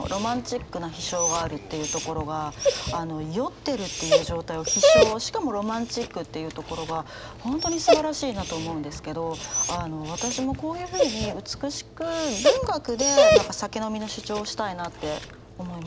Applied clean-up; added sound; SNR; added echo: none; Dog; -3 dB; none.